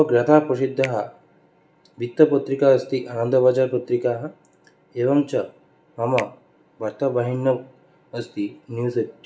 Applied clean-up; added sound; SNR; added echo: none; Finger snapping; 20 dB; reverberation time 0.2 s.